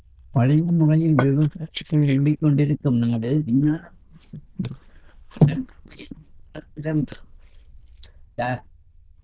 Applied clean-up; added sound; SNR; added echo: neural diffusion model UNIVERSE++.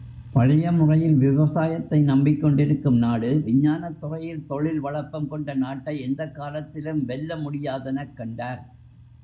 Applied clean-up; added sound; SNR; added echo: none; none; none; none.